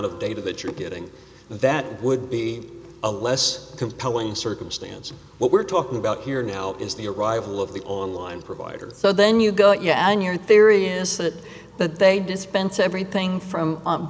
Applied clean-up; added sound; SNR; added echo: none; none; none; none.